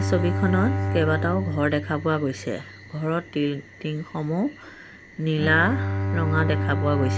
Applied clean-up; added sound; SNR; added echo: none; Bowed string instrument; 2 dB; none.